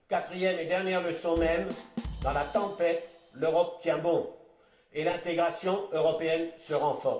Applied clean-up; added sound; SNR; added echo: none; Bass drum / Drum kit; 13 dB; reverberation time 0.4 s.